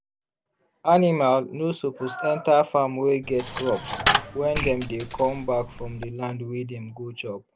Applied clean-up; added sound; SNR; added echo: none; Coin (dropping); 4 dB; none.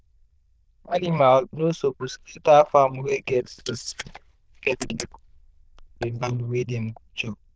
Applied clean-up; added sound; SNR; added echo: neural diffusion model UNIVERSE++.